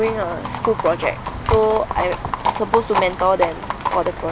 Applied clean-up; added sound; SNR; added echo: none; Livestock, farm animals, working animals; 4 dB; none.